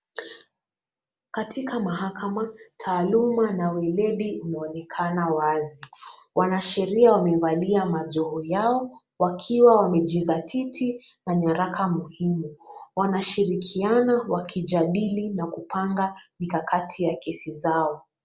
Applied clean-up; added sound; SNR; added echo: none; none; none; none.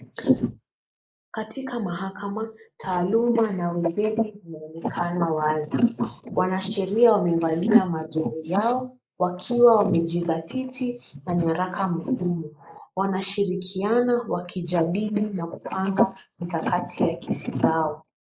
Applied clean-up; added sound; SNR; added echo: neural mask model Resemble Enhance denoiser.